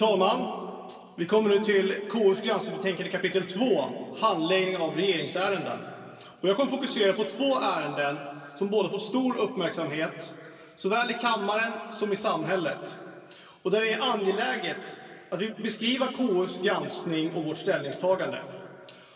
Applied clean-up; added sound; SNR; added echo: none; none; none; reverberation time 2.2 s.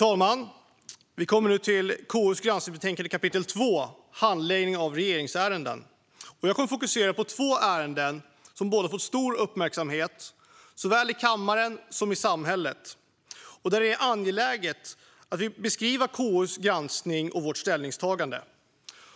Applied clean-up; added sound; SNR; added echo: none; none; none; none.